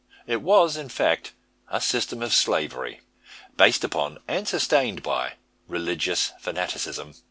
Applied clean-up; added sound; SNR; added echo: none; none; none; none.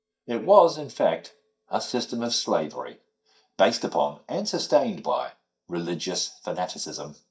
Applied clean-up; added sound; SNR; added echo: neural mask model DeepFilterNet 3.